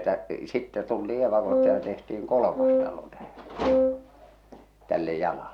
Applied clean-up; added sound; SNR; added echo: none; Wind instrument, woodwind instrument; -4 dB; none.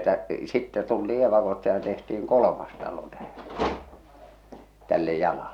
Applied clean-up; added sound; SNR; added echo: none; none; none; none.